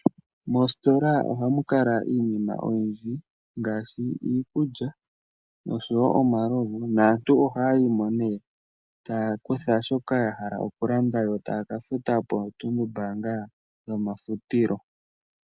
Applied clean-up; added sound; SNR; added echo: none; none; none; none.